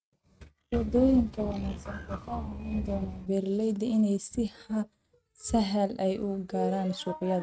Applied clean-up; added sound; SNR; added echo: neural mask model RNNoise.